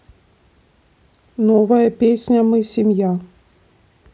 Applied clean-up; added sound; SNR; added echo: none; none; none; none.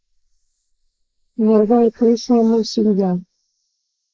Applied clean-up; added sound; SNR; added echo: neural mask model Resemble Enhance denoiser.